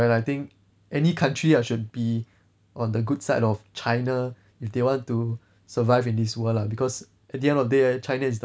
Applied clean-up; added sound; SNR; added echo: none; none; none; none.